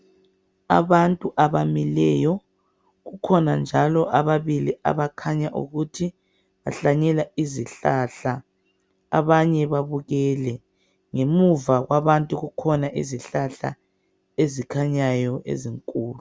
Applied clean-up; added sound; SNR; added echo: none; none; none; none.